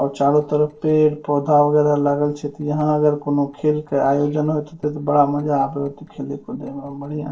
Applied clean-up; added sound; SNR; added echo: neural separator model SepFormer DNS4.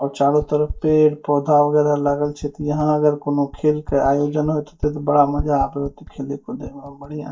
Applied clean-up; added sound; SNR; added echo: neural mask model DeepFilterNet 3.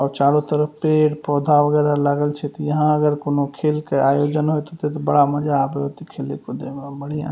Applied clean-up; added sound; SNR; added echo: none; none; none; none.